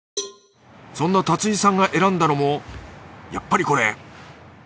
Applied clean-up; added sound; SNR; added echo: none; Cowbell; 17 dB; none.